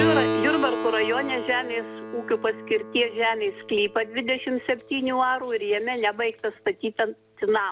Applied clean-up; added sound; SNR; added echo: none; Keyboard (musical); 6 dB; none.